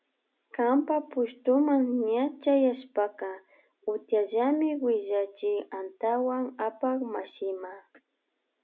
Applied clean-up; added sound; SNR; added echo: none; none; none; none.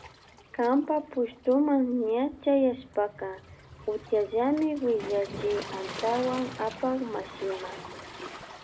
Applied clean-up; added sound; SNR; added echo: none; Waves, surf; 15 dB; none.